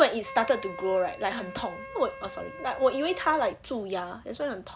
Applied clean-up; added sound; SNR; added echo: none; Wind instrument, woodwind instrument; 15 dB; none.